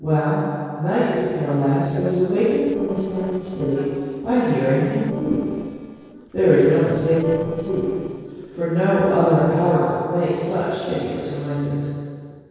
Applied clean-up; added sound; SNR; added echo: neural separator model SepFormer DNS4.